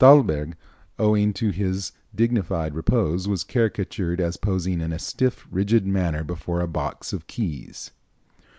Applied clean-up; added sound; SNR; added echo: none; none; none; none.